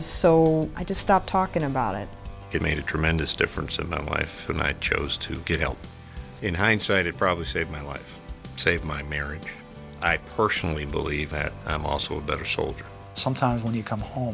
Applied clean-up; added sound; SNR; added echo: none; none; none; none.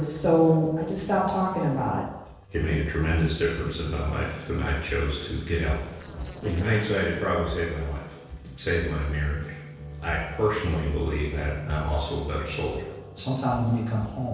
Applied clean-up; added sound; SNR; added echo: neural separator model SepFormer DNS4.